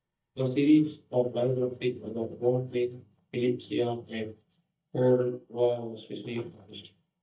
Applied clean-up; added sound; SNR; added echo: neural mask model DeepFilterNet 3.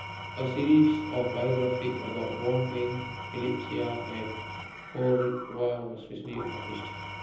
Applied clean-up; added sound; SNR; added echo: none; Engine / Tools; 10 dB; reverberation time 1.3 s.